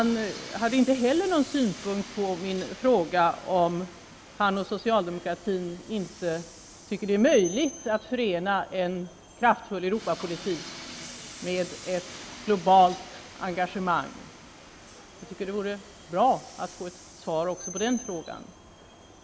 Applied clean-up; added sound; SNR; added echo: none; Train; 16 dB; none.